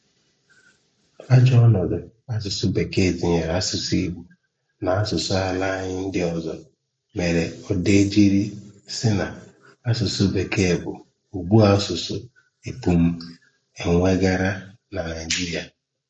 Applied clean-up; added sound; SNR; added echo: none; none; none; none.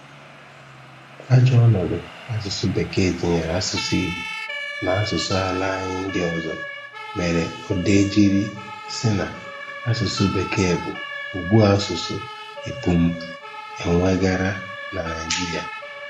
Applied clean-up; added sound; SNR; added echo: none; Siren; 11 dB; none.